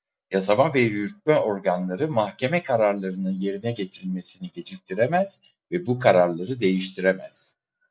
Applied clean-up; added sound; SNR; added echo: none; none; none; none.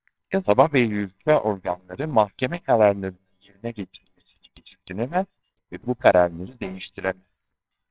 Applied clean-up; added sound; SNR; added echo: neural separator model SepFormer WHAMR!.